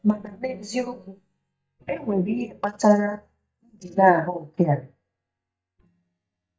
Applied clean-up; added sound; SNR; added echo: neural mask model DeepFilterNet 3.